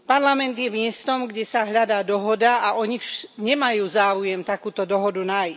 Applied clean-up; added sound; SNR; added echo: none; none; none; none.